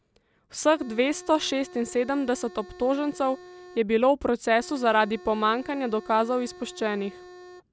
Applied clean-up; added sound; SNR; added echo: none; Organ; 19 dB; none.